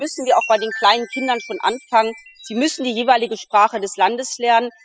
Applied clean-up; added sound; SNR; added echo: classical method spectral subtraction.